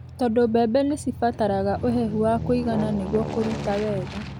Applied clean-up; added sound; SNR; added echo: none; Aircraft; 9 dB; none.